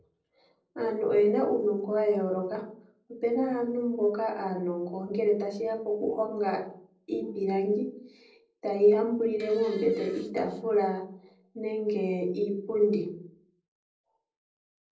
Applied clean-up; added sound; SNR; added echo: neural separator model SepFormer DNS4.